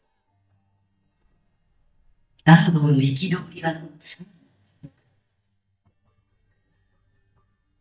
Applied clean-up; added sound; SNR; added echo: neural mask model DeepFilterNet 3.